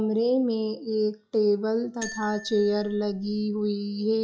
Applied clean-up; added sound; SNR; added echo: classical method log-MMSE.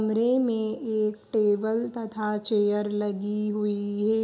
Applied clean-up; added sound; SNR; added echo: none; none; none; none.